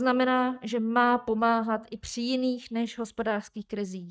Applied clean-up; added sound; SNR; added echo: neural mask model DeepFilterNet 3.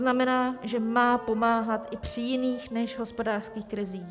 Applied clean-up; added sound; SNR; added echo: none; Wind instrument, woodwind instrument; 18 dB; none.